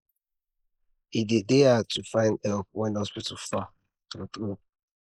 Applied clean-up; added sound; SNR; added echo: neural mask model Resemble Enhance denoiser.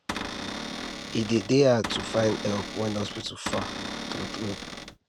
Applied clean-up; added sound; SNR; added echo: none; Cupboard open or close / Door; 7 dB; none.